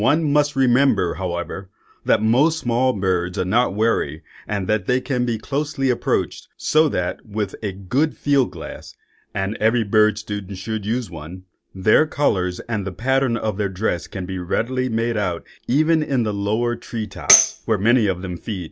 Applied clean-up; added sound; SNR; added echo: none; Tambourine; 1 dB; none.